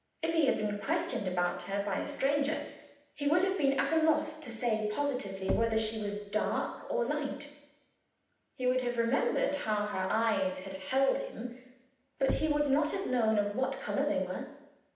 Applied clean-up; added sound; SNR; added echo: none; Knock / Wood; 11 dB; reverberation time 0.9 s.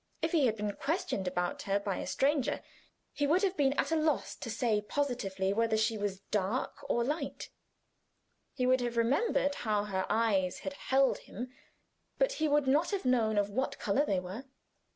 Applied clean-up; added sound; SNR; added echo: none; none; none; none.